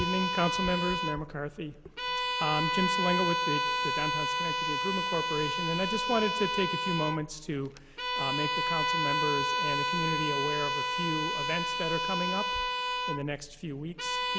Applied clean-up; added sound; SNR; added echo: none; Bowed string instrument; -3 dB; none.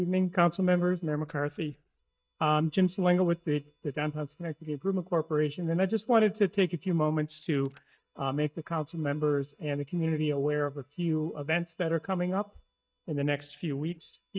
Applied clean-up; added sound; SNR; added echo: neural mask model DeepFilterNet 3.